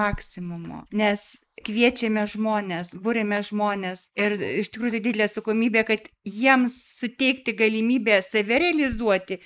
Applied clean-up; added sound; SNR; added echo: neural mask model Resemble Enhance denoiser.